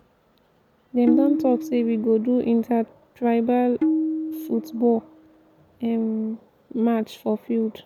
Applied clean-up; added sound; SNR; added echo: none; Tabla; 4 dB; none.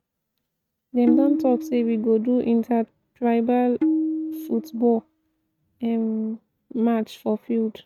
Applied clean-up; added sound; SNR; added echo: neural mask model RNNoise.